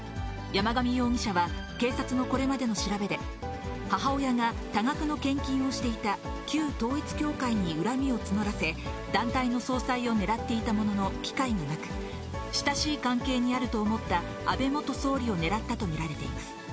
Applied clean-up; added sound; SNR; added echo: none; none; none; none.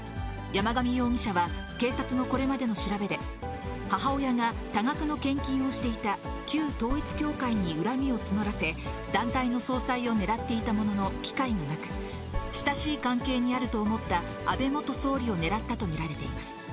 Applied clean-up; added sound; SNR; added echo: none; Burping, eructation; 11 dB; none.